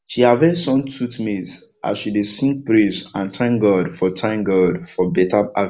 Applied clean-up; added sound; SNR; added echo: none; none; none; none.